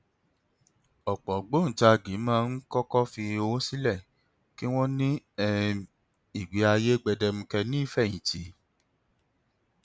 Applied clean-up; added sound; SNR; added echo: none; none; none; none.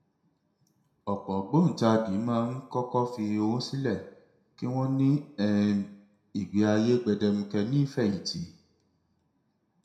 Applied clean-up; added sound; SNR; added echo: none; none; none; reverberation time 0.6 s.